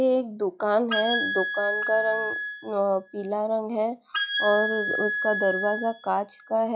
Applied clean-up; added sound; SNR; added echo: classical method log-MMSE.